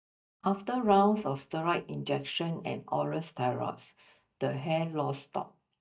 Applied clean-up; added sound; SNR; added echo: neural mask model DeepFilterNet 3.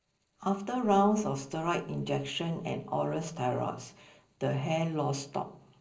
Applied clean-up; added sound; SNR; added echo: neural separator model SepFormer DNS4.